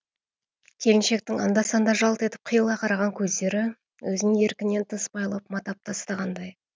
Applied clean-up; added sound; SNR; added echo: none; none; none; none.